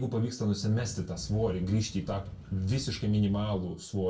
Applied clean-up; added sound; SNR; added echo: none; Boat, Water vehicle; 14 dB; reverberation time 0.1 s.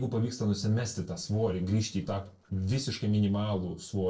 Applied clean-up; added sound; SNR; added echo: neural separator model SepFormer DNS4.